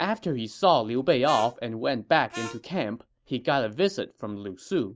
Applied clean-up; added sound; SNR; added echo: none; Harmonica; 15 dB; none.